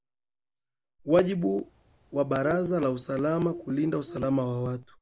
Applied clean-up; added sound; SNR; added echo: none; Bird; 18 dB; none.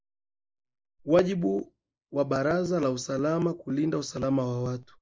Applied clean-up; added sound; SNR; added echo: neural mask model Resemble Enhance denoiser.